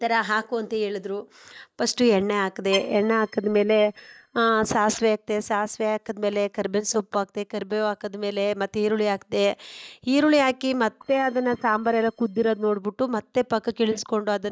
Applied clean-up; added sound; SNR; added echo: neural mask model DeepFilterNet 3.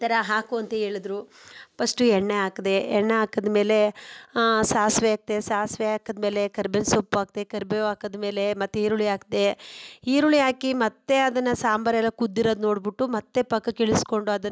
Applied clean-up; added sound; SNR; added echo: none; none; none; none.